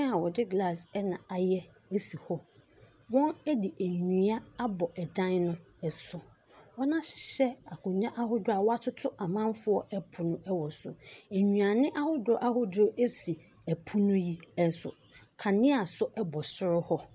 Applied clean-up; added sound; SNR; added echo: none; none; none; none.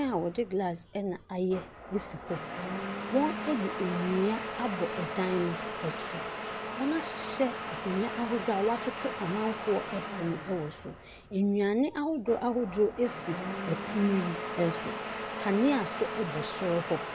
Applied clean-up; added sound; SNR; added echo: none; Domestic sounds, home sounds; 6 dB; none.